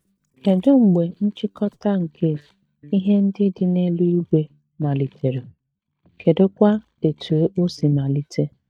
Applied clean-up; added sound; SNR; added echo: neural mask model DeepFilterNet 3.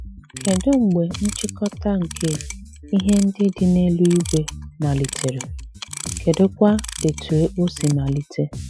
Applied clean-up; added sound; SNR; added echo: classical method Wiener filter.